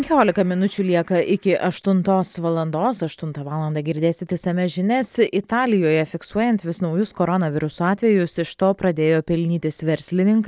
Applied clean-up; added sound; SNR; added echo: none; none; none; none.